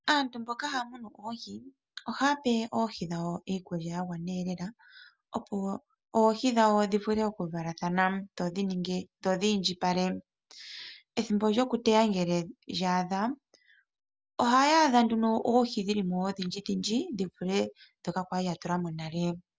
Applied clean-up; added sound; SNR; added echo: none; none; none; none.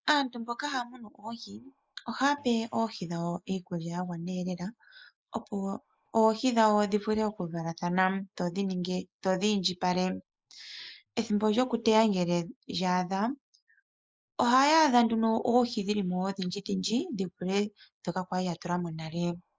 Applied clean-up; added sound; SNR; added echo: neural mask model Resemble Enhance denoiser.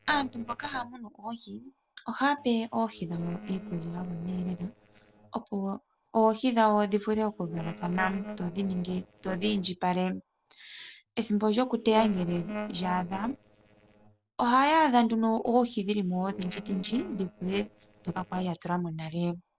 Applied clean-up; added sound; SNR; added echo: neural separator model SepFormer DNS4.